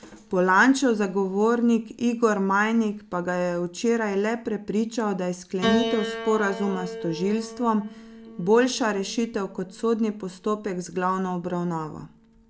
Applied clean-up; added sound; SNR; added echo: none; Piano; 13 dB; none.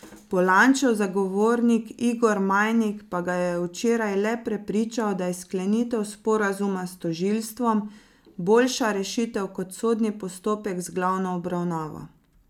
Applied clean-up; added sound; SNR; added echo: none; none; none; none.